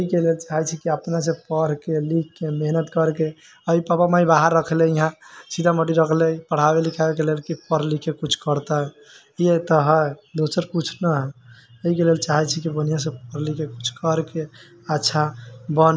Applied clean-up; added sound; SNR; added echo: none; none; none; none.